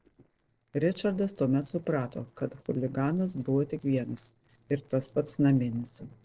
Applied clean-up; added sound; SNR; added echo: neural separator model SepFormer DNS4.